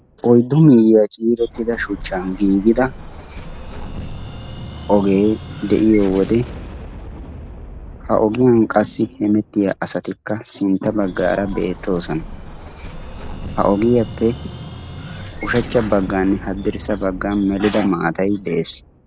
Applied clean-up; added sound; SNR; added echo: none; Explosion; 14 dB; none.